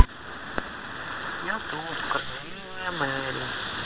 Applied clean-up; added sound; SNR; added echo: neural separator model SepFormer WHAM!.